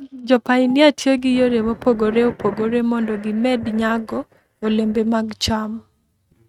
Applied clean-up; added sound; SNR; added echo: neural mask model RNNoise.